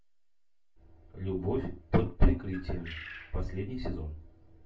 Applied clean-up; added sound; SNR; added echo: none; Bird; 16 dB; reverberation time 0.3 s.